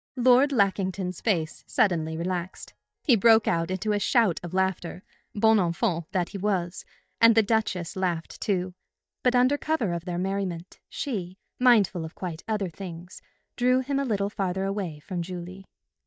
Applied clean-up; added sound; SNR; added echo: neural mask model DeepFilterNet 3.